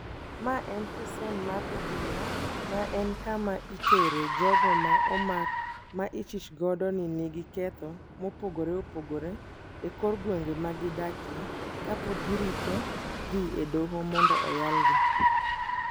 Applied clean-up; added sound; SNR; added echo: none; Car; -3 dB; none.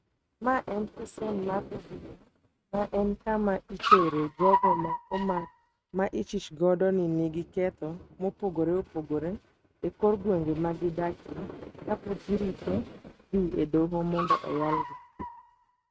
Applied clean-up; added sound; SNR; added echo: neural mask model RNNoise.